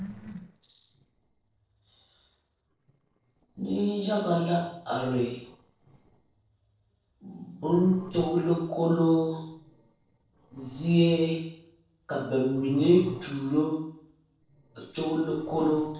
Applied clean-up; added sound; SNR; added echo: neural separator model SepFormer DNS4.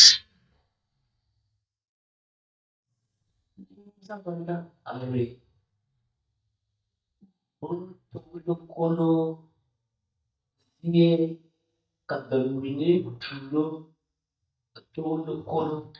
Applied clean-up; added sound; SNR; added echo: neural mask model DeepFilterNet 3.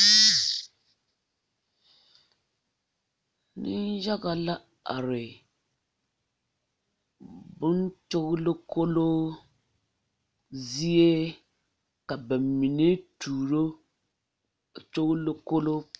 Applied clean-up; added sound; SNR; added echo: none; none; none; none.